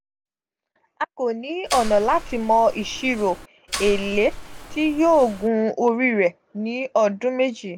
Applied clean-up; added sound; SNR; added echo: none; Mechanisms; 10 dB; none.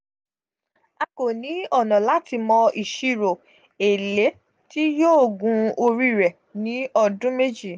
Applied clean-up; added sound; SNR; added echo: none; none; none; none.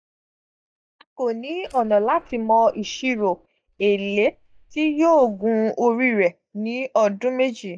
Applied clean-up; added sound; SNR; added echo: neural mask model DeepFilterNet 3.